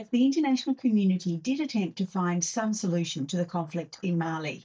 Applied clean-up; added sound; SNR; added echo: neural mask model DeepFilterNet 3.